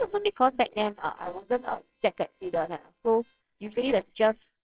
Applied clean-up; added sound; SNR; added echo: neural separator model SepFormer WHAMR!.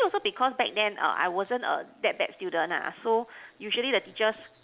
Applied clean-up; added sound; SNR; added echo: none; none; none; none.